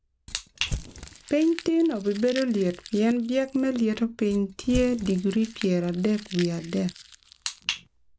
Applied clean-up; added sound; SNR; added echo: none; Crumpling, crinkling / Crushing; 15 dB; none.